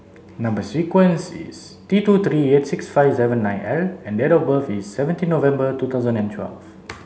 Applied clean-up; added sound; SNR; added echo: none; none; none; none.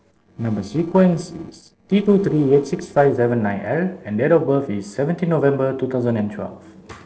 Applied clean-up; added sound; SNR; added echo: neural separator model SepFormer DNS4.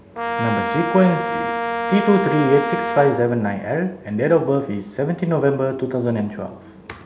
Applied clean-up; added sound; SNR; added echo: none; Brass instrument; 4 dB; none.